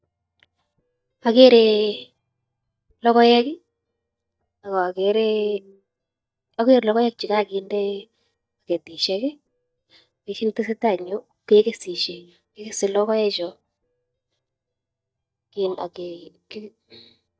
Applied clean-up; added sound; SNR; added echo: neural mask model DeepFilterNet 3.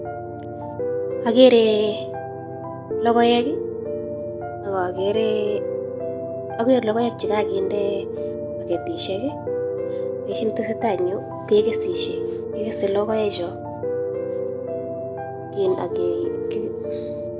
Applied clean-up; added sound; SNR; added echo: none; Piano; 4 dB; none.